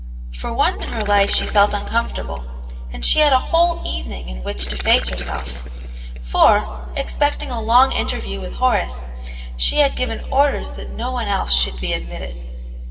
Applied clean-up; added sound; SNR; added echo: none; Gurgling; 16 dB; reverberation time 2.6 s.